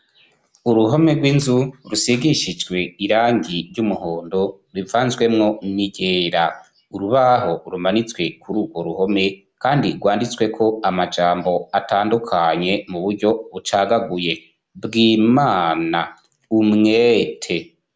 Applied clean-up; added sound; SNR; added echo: none; none; none; none.